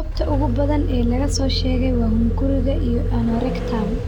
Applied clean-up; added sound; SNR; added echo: none; Vehicle; -2 dB; none.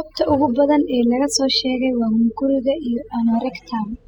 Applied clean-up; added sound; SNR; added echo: classical method spectral subtraction.